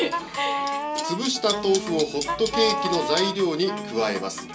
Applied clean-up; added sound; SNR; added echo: none; Wind instrument, woodwind instrument; 5 dB; reverberation time 0.2 s.